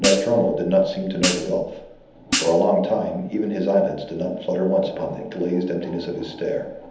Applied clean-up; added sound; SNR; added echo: none; Hi-hat; 5 dB; reverberation time 0.9 s.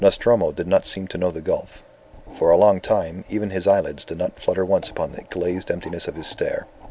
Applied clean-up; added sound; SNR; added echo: none; none; none; none.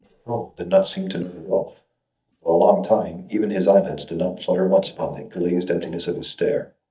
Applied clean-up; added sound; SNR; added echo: neural mask model DeepFilterNet 3.